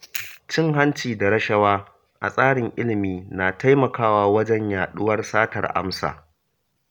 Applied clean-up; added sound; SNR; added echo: none; none; none; none.